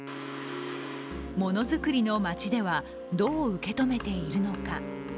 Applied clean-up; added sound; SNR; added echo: none; Wind instrument, woodwind instrument; 13 dB; none.